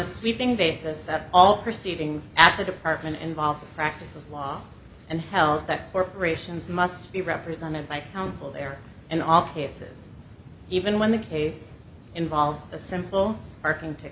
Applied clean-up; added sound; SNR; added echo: none; none; none; none.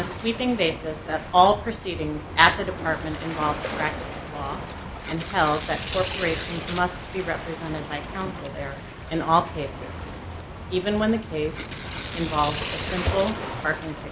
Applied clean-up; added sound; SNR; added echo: none; Waves, surf + Tearing; 8 dB; none.